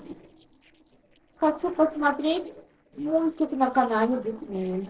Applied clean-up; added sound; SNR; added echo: neural separator model SepFormer DNS4.